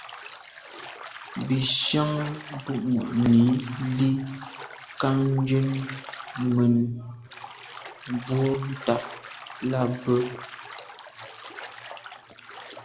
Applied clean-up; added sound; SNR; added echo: none; Bathtub (filling or washing); 15 dB; none.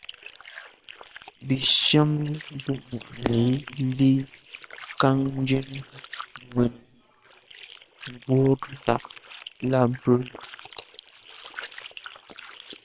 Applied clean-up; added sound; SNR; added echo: neural separator model SepFormer WHAM!.